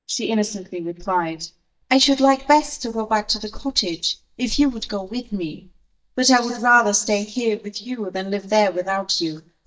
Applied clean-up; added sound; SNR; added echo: neural mask model DeepFilterNet 3.